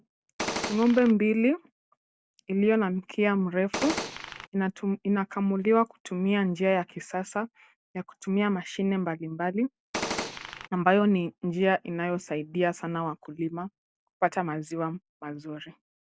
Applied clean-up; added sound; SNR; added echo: none; Gunshot, gunfire; 5 dB; none.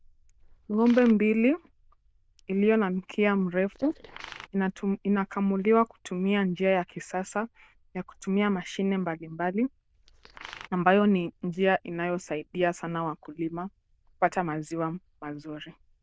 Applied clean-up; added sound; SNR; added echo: neural diffusion model UNIVERSE++.